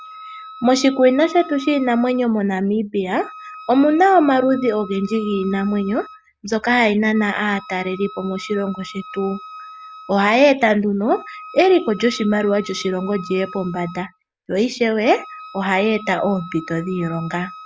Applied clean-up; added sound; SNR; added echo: none; Wind instrument, woodwind instrument; 18 dB; none.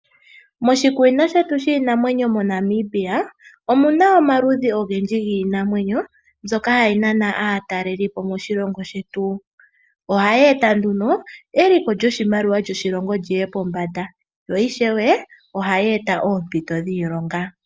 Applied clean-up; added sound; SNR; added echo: none; none; none; none.